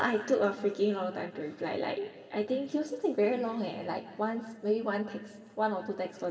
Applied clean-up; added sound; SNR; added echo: none; none; none; reverberation time 2.4 s.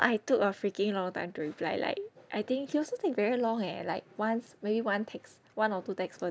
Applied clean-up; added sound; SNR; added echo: none; none; none; none.